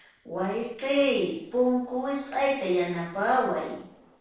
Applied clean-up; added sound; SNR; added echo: neural separator model SepFormer DNS4.